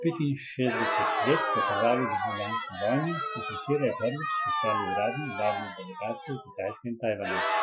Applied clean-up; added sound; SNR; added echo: classical method Wiener filter.